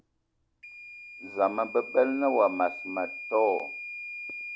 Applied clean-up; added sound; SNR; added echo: none; Microwave oven / Alarm; 12 dB; none.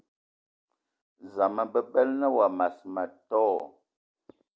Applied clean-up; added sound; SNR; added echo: none; none; none; none.